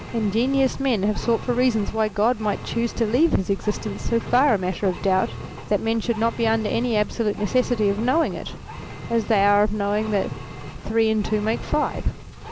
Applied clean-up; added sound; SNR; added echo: none; Engine; 12 dB; none.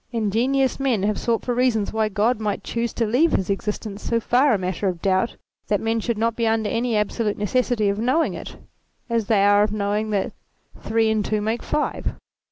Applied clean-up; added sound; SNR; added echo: none; none; none; none.